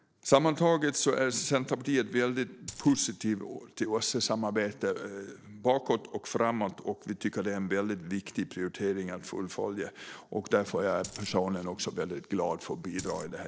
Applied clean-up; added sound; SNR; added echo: neural separator model SepFormer DNS4.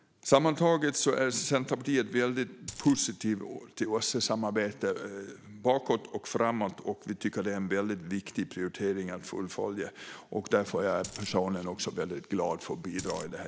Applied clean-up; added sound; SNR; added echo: none; Coin (dropping); 12 dB; none.